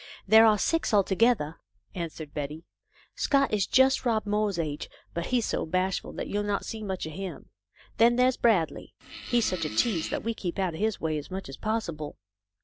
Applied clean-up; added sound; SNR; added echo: none; Fart; 11 dB; none.